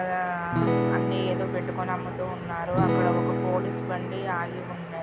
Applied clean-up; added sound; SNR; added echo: none; Acoustic guitar / Strum; -3 dB; none.